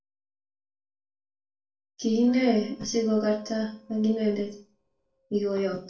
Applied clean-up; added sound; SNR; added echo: neural separator model SepFormer DNS4.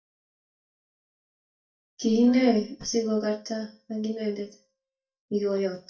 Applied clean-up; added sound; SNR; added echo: neural mask model DeepFilterNet 3.